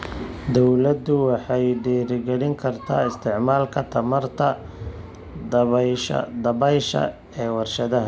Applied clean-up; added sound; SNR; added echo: none; none; none; none.